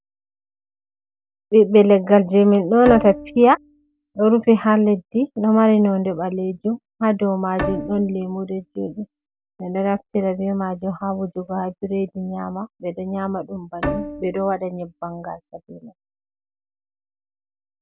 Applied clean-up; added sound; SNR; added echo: none; Bowed string instrument; 11 dB; none.